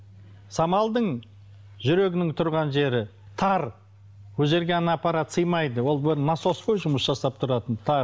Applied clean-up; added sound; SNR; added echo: none; none; none; none.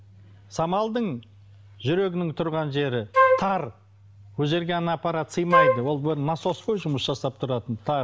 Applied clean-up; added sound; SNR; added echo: none; Wind instrument, woodwind instrument; -5 dB; none.